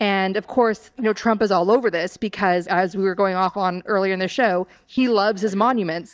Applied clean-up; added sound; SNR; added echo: neural mask model DeepFilterNet 3.